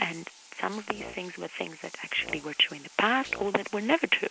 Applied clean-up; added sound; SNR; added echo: none; Brass instrument + Bathtub (filling or washing); 18 dB; none.